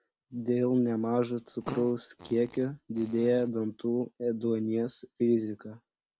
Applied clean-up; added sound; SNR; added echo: none; Fart; 17 dB; none.